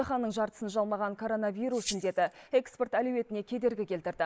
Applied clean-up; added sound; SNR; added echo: neural mask model Resemble Enhance denoiser.